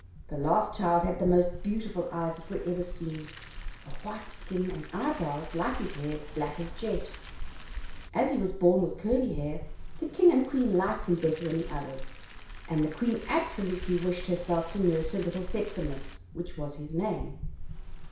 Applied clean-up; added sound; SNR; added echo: none; Car; 8 dB; reverberation time 0.6 s.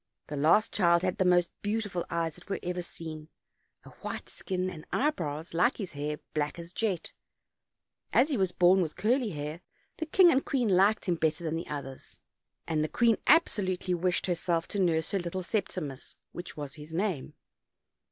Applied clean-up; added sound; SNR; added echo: none; none; none; none.